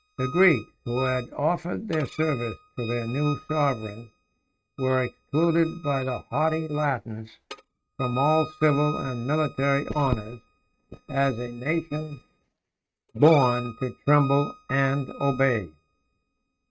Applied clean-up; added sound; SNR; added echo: neural mask model RNNoise.